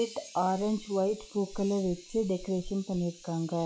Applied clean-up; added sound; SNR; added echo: classical method log-MMSE.